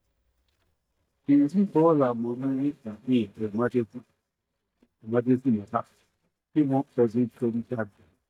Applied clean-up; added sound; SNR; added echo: neural mask model DeepFilterNet 3.